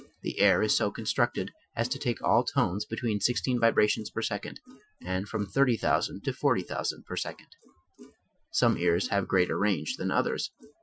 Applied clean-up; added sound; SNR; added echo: classical method Wiener filter.